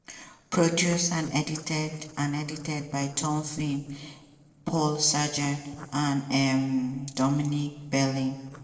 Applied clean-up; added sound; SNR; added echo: neural separator model SepFormer DNS4.